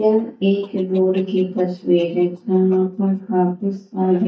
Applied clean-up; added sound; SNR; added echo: neural mask model DeepFilterNet 3.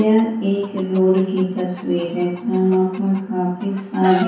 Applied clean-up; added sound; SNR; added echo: none; Chicken, rooster; 18 dB; reverberation time 0.6 s.